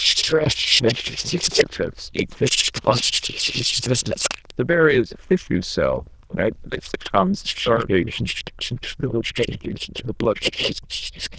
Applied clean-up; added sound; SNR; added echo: neural diffusion model UNIVERSE++.